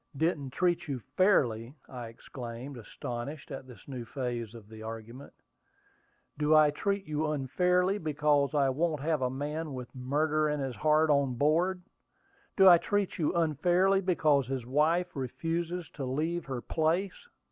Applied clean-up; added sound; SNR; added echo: none; none; none; none.